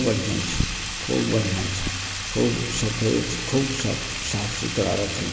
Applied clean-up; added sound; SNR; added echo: none; Sink (filling or washing); 5 dB; none.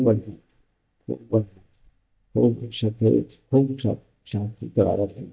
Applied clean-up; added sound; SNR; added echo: neural mask model DeepFilterNet 3.